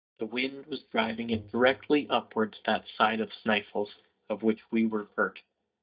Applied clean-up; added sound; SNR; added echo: neural mask model DeepFilterNet 3.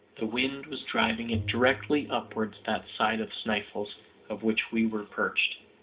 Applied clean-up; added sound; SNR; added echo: none; Bowed string instrument; 12 dB; reverberation time 0.3 s.